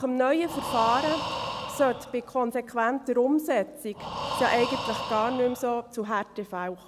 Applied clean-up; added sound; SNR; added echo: none; Breathing; 8 dB; none.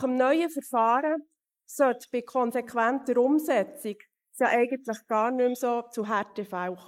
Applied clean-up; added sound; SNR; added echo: neural mask model Resemble Enhance denoiser.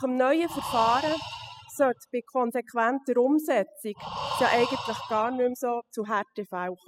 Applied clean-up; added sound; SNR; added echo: classical method spectral subtraction.